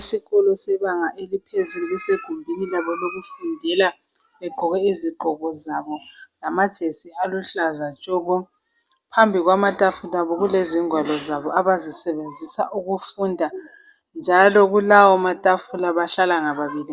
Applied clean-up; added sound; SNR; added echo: none; none; none; none.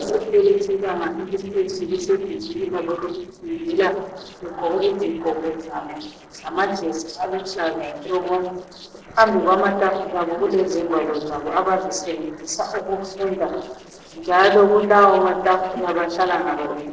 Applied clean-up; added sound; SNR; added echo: neural separator model SepFormer DNS4.